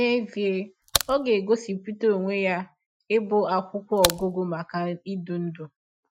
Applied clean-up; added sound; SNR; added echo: classical method Wiener filter.